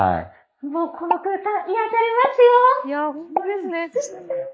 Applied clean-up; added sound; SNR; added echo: neural mask model Resemble Enhance denoiser.